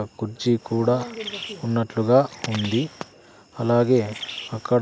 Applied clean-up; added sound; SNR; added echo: none; Bird; 16 dB; none.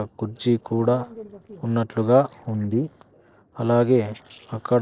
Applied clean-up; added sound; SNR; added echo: neural separator model SepFormer DNS4.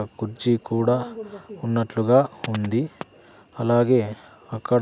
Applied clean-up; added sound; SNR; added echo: none; none; none; none.